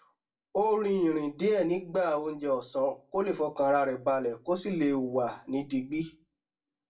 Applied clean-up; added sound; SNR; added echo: none; none; none; reverberation time 0.2 s.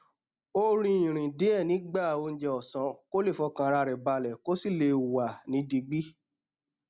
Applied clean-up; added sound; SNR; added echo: none; none; none; none.